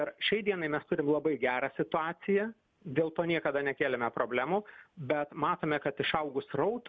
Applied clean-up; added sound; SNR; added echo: none; none; none; none.